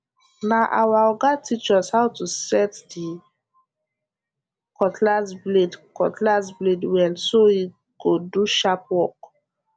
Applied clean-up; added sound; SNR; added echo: none; none; none; none.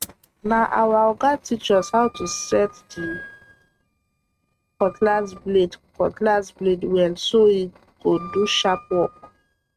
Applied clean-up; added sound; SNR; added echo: neural mask model RNNoise.